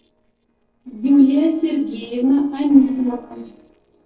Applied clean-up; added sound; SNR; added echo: neural separator model SepFormer DNS4.